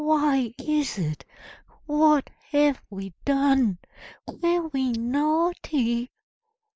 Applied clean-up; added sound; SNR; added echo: neural mask model Resemble Enhance denoiser.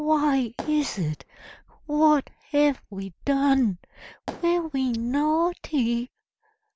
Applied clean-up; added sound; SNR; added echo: none; Fireworks; 16 dB; none.